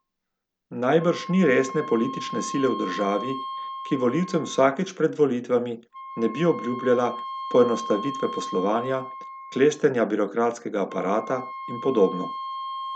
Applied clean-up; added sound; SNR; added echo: none; Wind instrument, woodwind instrument; 11 dB; none.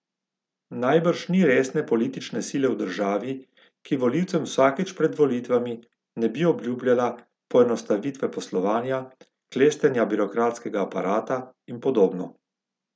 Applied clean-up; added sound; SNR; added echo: none; none; none; none.